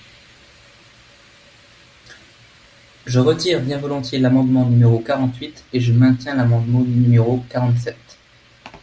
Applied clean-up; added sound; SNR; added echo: none; none; none; none.